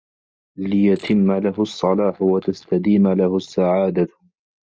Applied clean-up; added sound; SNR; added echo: neural mask model DeepFilterNet 3.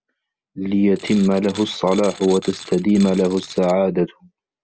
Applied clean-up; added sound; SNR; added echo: none; Tools; 18 dB; none.